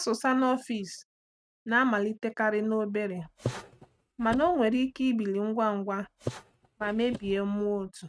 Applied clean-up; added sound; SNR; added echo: neural mask model RNNoise.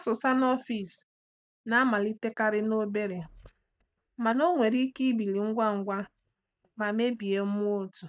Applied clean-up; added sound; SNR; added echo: neural mask model DeepFilterNet 3.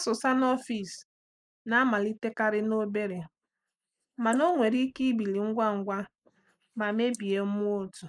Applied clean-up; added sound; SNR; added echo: neural mask model Resemble Enhance denoiser.